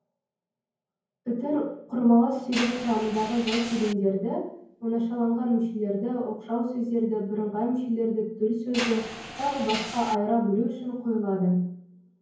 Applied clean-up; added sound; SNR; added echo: none; Mechanisms; 12 dB; reverberation time 0.9 s.